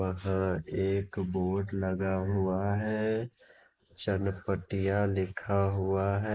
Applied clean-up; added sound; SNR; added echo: neural mask model Resemble Enhance denoiser.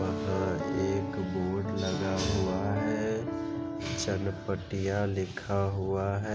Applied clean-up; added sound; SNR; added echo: none; Piano; 5 dB; none.